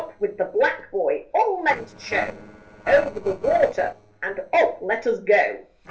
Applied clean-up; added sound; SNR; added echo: neural separator model SepFormer DNS4.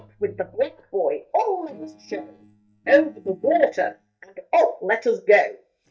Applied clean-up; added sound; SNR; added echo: neural mask model DeepFilterNet 3.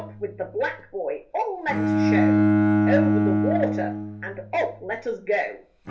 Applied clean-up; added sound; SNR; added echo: none; Bowed string instrument; -4 dB; reverberation time 0.3 s.